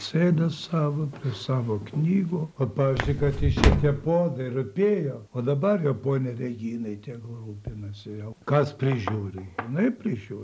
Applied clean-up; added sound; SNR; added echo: none; Walk, footsteps; -2 dB; none.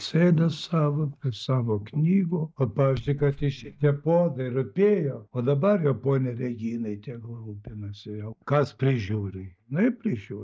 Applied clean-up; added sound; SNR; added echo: neural mask model DeepFilterNet 3.